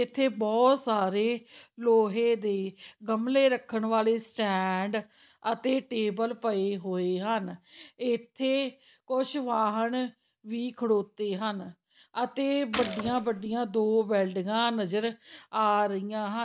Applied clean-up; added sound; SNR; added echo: none; Gunshot, gunfire; 11 dB; none.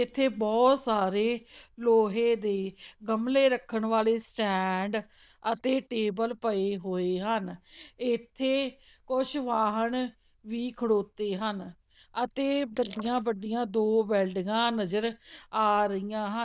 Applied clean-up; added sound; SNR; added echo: neural diffusion model UNIVERSE++.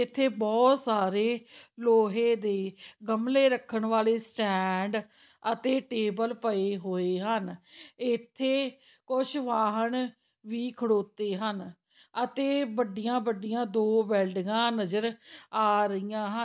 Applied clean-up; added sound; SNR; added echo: none; none; none; none.